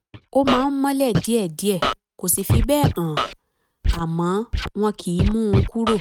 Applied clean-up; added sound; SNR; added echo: neural mask model RNNoise.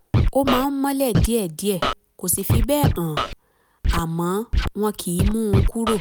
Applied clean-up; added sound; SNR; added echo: none; Scratching (performance technique); 0 dB; none.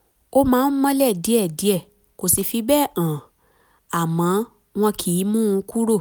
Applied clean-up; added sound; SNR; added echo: none; none; none; none.